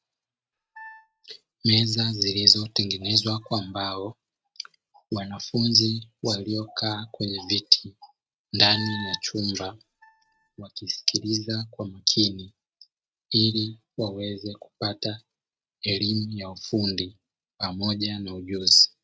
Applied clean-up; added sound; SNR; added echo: neural mask model RNNoise.